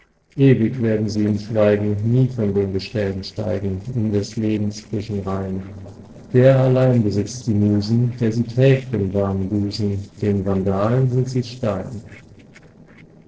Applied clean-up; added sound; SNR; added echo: neural separator model SepFormer DNS4.